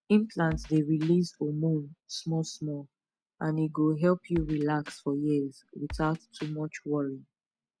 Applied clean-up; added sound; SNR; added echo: none; Drum kit; 15 dB; none.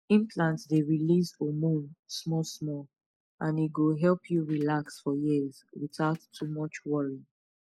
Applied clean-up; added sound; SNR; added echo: neural mask model Resemble Enhance denoiser.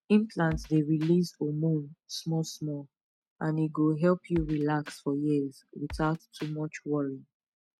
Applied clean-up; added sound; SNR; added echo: neural mask model RNNoise.